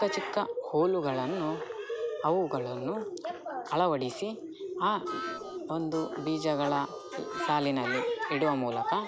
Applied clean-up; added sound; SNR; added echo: none; Harmonica; 12 dB; none.